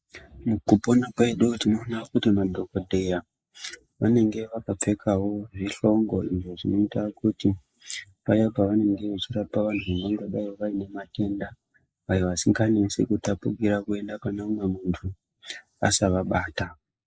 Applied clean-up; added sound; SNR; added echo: neural mask model Resemble Enhance denoiser.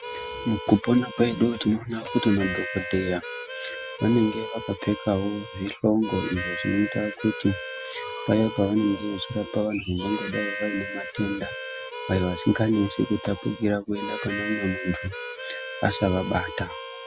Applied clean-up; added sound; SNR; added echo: none; Harmonica; 9 dB; none.